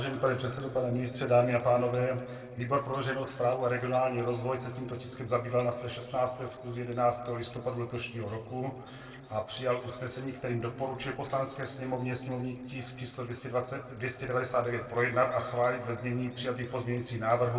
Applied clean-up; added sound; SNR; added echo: neural separator model SepFormer DNS4.